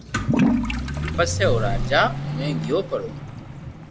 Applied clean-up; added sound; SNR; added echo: none; Toilet flush / Liquid + Vehicle; -2 dB; none.